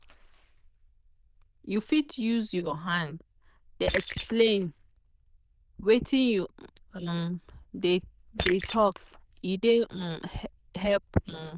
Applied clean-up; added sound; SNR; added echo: neural diffusion model UNIVERSE++.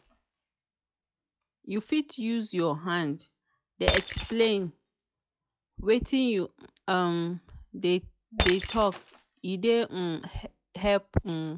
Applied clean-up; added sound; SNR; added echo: classical method log-MMSE.